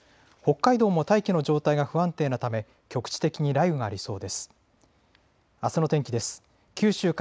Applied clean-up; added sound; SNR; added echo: none; none; none; none.